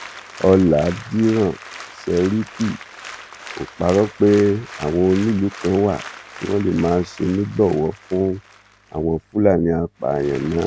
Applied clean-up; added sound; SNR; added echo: none; Applause; 18 dB; none.